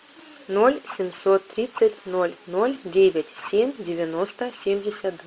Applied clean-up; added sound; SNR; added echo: none; none; none; none.